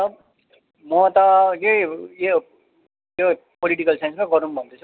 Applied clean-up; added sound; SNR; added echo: none; none; none; none.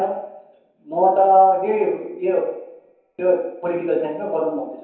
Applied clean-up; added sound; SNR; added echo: none; none; none; reverberation time 0.9 s.